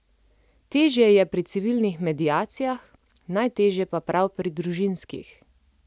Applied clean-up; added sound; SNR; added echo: none; none; none; none.